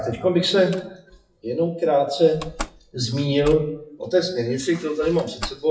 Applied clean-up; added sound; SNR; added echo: classical method WPE with log-MMSE.